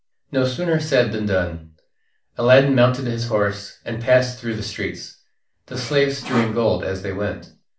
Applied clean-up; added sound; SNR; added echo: none; Sawing; 10 dB; reverberation time 0.3 s.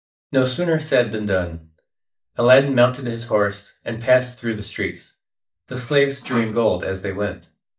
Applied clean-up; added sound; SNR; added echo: neural mask model DeepFilterNet 3.